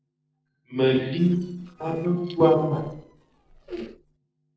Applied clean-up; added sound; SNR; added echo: neural separator model SepFormer DNS4.